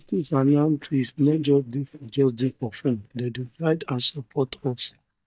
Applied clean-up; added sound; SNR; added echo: neural mask model DeepFilterNet 3.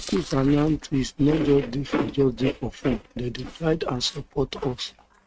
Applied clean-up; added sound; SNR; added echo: neural mask model RNNoise.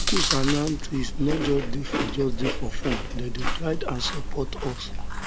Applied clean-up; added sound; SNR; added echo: none; Chewing, mastication; -2 dB; none.